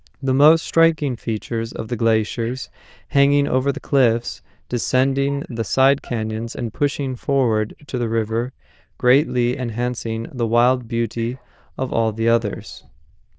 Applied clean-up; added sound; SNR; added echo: neural diffusion model UNIVERSE++.